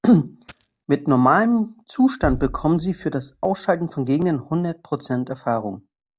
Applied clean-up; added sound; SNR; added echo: none; Bass drum + Coin (dropping); 16 dB; none.